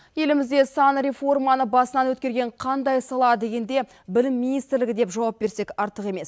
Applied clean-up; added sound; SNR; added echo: none; none; none; none.